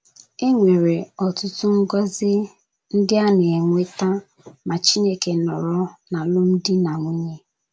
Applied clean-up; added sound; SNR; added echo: none; none; none; none.